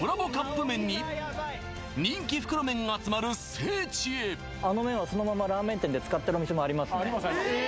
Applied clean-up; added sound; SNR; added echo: none; none; none; none.